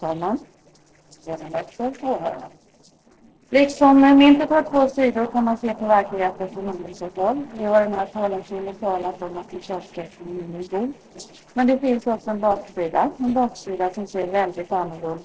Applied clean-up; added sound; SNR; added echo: neural separator model SepFormer DNS4.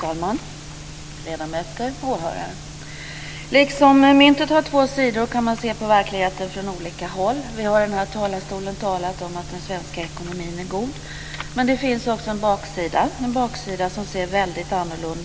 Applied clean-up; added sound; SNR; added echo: none; none; none; none.